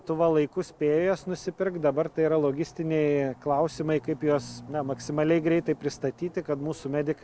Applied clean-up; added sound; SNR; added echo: none; none; none; none.